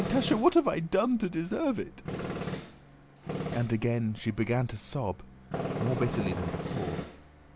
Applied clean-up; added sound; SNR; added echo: none; Tools; 7 dB; none.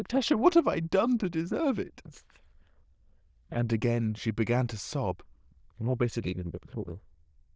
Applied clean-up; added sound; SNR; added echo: neural diffusion model UNIVERSE++.